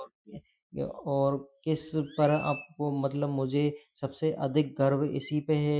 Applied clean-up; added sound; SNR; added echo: classical method Wiener filter.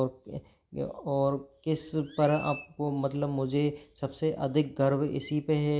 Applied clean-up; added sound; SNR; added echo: none; Chirp, tweet; 17 dB; none.